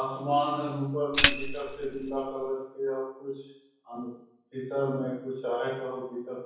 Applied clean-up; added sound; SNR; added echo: none; Tambourine; -3 dB; reverberation time 0.7 s.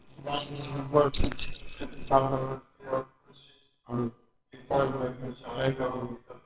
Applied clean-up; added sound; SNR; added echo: neural separator model SepFormer WHAMR!.